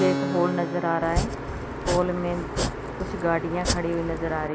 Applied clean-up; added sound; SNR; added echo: none; Domestic sounds, home sounds + Keyboard (musical); 3 dB; none.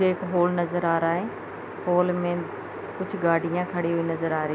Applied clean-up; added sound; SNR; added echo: none; none; none; none.